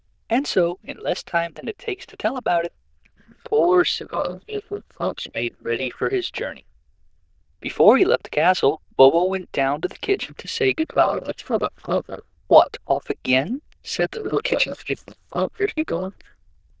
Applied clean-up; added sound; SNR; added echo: neural diffusion model UNIVERSE++.